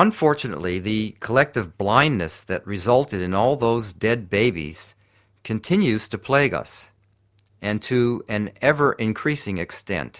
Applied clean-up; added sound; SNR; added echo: none; none; none; none.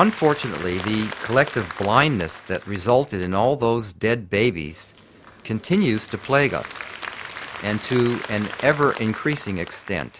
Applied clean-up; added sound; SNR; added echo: none; Applause; 14 dB; none.